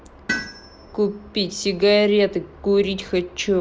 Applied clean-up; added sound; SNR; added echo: none; Tools; 14 dB; none.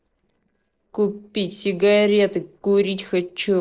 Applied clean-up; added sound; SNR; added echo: neural separator model SepFormer DNS4.